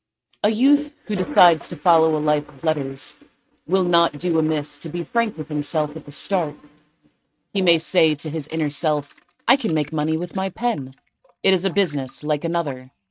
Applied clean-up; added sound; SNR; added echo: neural mask model RNNoise.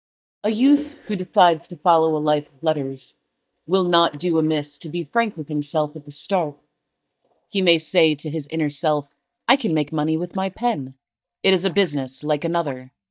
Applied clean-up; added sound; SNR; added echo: neural mask model DeepFilterNet 3.